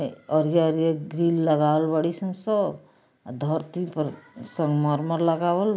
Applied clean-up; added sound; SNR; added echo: none; none; none; none.